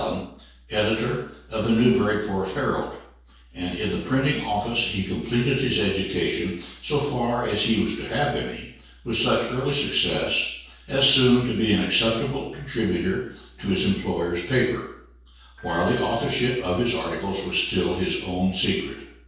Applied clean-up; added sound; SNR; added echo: neural separator model SepFormer DNS4.